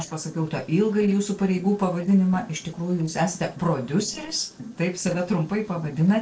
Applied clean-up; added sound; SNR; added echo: neural separator model SepFormer DNS4.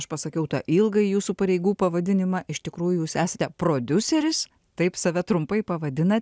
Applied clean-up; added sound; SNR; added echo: none; none; none; none.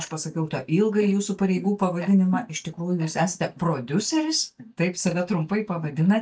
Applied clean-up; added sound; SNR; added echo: neural mask model DeepFilterNet 3.